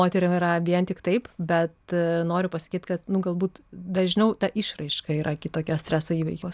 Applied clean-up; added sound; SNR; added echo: none; none; none; none.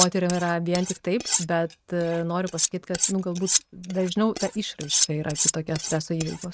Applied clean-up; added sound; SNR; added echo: neural mask model RNNoise.